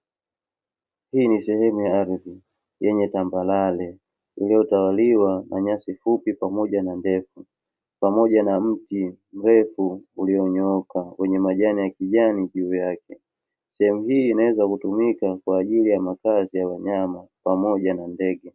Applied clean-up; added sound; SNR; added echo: none; none; none; none.